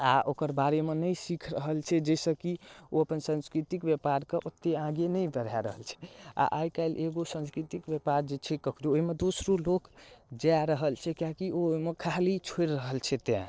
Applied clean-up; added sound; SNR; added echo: neural separator model SepFormer DNS4.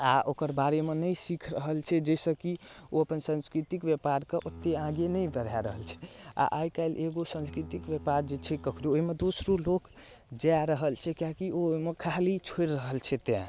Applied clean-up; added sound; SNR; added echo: none; Bowed string instrument; 16 dB; none.